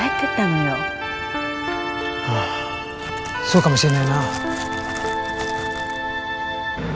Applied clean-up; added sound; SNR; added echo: none; Crackle; 14 dB; none.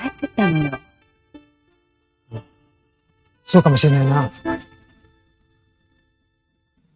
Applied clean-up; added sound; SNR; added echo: neural mask model RNNoise.